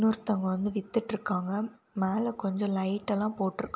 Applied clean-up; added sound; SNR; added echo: none; none; none; none.